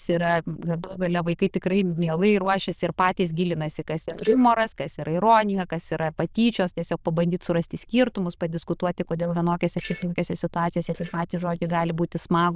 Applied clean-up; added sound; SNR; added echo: neural diffusion model UNIVERSE++.